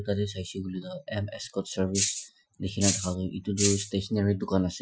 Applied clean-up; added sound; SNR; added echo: classical method Wiener filter.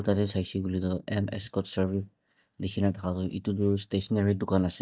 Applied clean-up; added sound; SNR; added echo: neural mask model DeepFilterNet 3.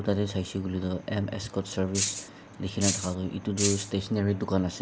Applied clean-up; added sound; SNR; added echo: none; Rattle (instrument); 1 dB; none.